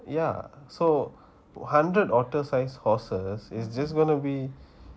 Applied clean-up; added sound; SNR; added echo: none; none; none; none.